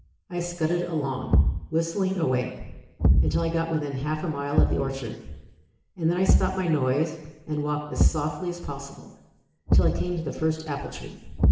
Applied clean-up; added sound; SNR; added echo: none; Thump, thud; -1 dB; reverberation time 0.9 s.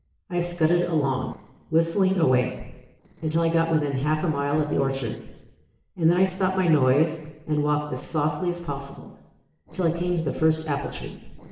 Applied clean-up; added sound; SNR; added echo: neural separator model SepFormer DNS4.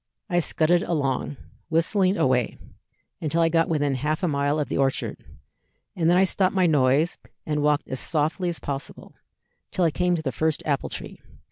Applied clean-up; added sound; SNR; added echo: none; none; none; none.